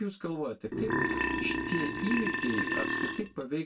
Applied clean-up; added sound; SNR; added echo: none; Burping, eructation; -2 dB; reverberation time 0.1 s.